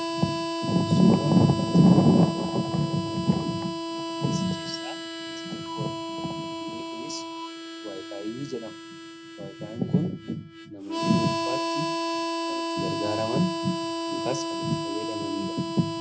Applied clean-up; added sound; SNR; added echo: none; Harmonica; 4 dB; reverberation time 0.4 s.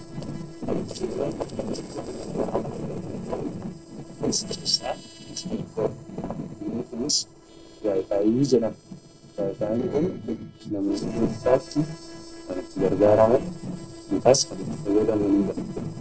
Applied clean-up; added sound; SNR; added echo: neural separator model SepFormer DNS4.